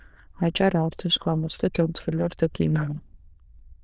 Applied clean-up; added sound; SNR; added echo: neural diffusion model UNIVERSE++.